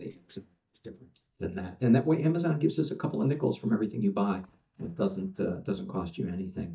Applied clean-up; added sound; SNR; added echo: neural mask model DeepFilterNet 3.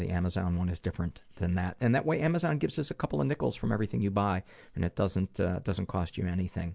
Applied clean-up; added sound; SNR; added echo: none; none; none; none.